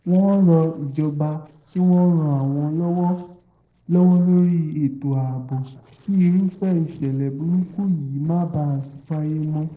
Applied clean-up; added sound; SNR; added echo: neural separator model SepFormer DNS4.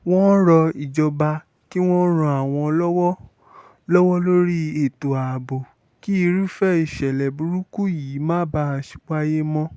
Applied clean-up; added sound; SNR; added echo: none; none; none; none.